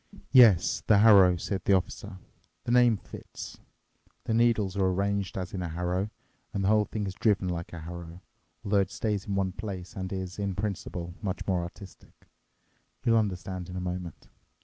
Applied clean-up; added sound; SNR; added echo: none; none; none; none.